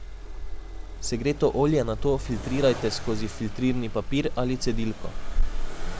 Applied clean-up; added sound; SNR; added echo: none; Accelerating, revving, vroom; 1 dB; none.